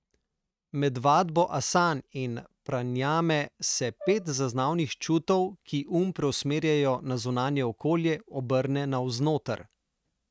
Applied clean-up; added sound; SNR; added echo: neural mask model RNNoise.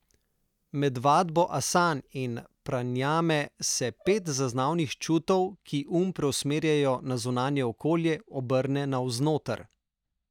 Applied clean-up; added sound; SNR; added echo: neural mask model DeepFilterNet 3.